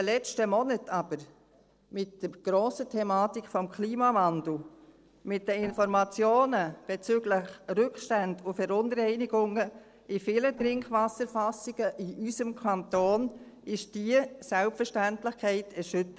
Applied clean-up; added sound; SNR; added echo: neural separator model SepFormer DNS4.